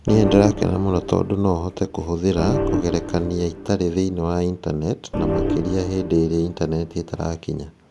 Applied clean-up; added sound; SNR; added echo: none; Organ; 6 dB; none.